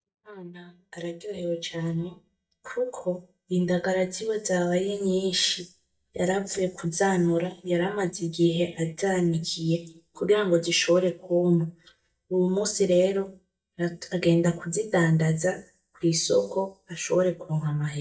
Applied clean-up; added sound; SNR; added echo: neural mask model DeepFilterNet 3.